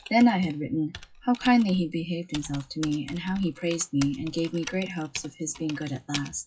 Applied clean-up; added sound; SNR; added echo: classical method WPE with log-MMSE.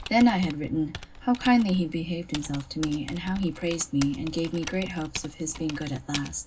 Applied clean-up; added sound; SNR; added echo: none; Typing; 14 dB; reverberation time 0.4 s.